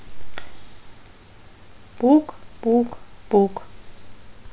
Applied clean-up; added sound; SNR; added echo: none; none; none; none.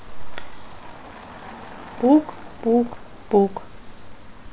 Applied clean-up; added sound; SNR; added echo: none; Motor vehicle (road); 19 dB; none.